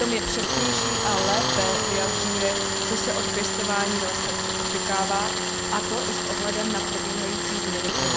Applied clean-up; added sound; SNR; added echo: none; Tools; -4 dB; none.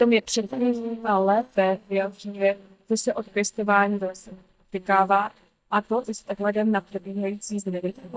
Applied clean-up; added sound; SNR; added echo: neural mask model DeepFilterNet 3.